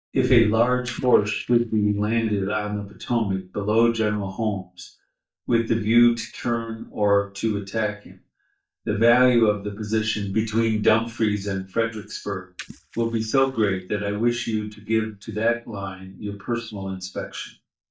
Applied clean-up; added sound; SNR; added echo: neural mask model DeepFilterNet 3.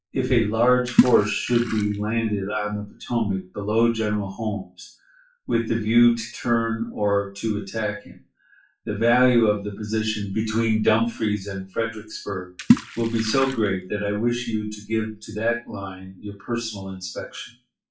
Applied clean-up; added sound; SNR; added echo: classical method WPE with log-MMSE.